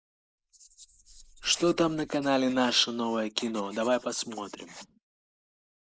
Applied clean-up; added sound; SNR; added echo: neural mask model Resemble Enhance denoiser.